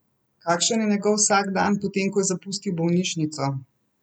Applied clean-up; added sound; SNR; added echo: none; none; none; none.